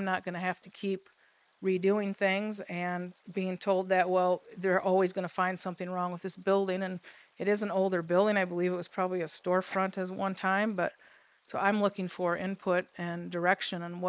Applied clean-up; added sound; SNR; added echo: neural mask model Resemble Enhance denoiser.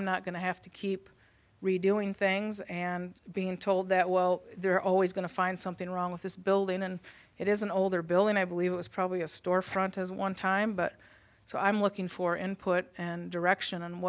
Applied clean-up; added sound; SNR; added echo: none; none; none; none.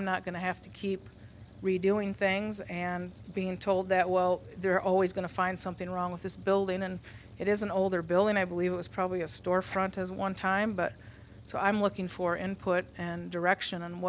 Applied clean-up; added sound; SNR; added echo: none; Truck; 20 dB; none.